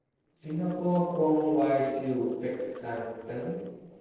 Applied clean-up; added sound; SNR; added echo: neural separator model SepFormer DNS4.